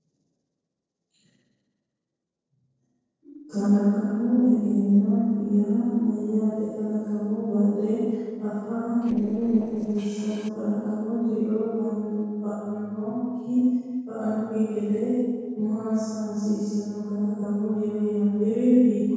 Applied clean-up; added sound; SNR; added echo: neural separator model SepFormer DNS4.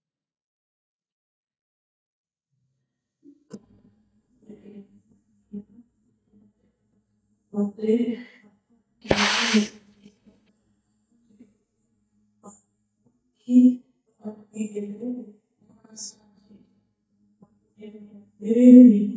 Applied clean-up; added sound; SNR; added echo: neural mask model DeepFilterNet 3.